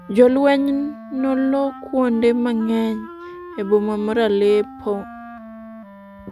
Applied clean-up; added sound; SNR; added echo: none; Wind instrument, woodwind instrument; 17 dB; none.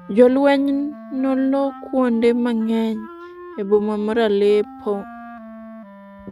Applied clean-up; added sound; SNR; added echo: neural mask model RNNoise.